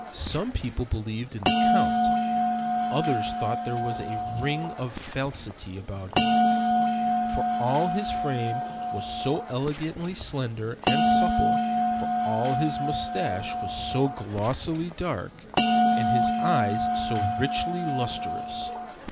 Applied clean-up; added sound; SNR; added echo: none; Bell; -4 dB; none.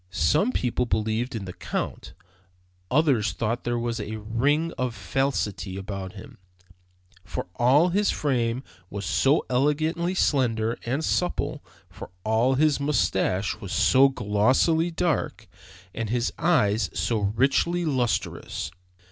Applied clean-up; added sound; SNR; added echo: none; none; none; none.